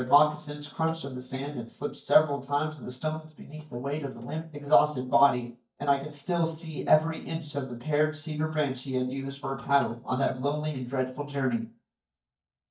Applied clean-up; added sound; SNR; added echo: neural mask model DeepFilterNet 3.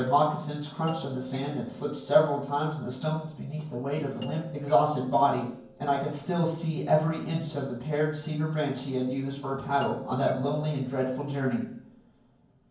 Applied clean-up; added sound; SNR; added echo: none; Doorbell; 20 dB; reverberation time 0.9 s.